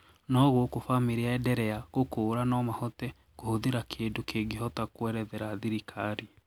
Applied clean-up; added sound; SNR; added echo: none; none; none; none.